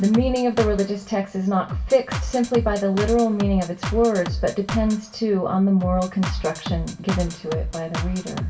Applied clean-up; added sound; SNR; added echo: none; Drum kit; 7 dB; reverberation time 0.2 s.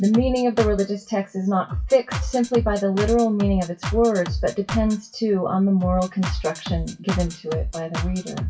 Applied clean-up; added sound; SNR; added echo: classical method WPE with log-MMSE.